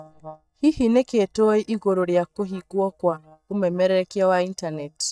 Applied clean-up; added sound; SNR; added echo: neural mask model DeepFilterNet 3.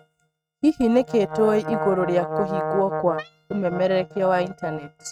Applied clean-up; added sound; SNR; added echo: neural mask model RNNoise.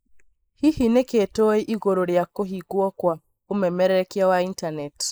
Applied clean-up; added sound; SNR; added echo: neural mask model Resemble Enhance denoiser.